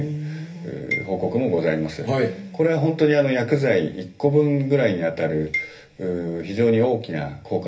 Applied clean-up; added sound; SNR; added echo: none; Marimba, xylophone; 13 dB; reverberation time 0.3 s.